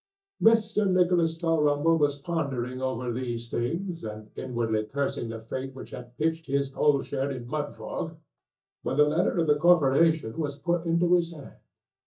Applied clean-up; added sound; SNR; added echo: neural mask model DeepFilterNet 3.